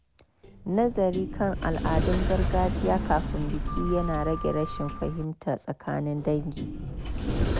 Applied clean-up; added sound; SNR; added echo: none; Sliding door; 1 dB; none.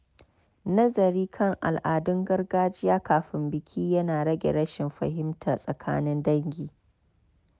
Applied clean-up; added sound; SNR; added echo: none; none; none; none.